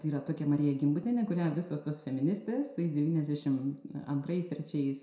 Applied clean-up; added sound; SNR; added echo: none; none; none; reverberation time 0.6 s.